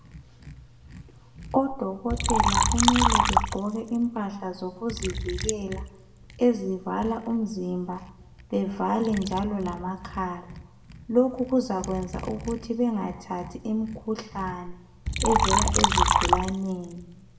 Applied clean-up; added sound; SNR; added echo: none; Liquid; 1 dB; reverberation time 0.7 s.